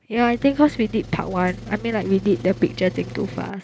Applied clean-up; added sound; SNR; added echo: none; Engine; 14 dB; none.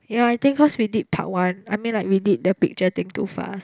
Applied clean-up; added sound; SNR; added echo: none; none; none; none.